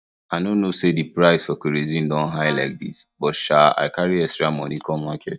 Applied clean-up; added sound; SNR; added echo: neural mask model DeepFilterNet 3.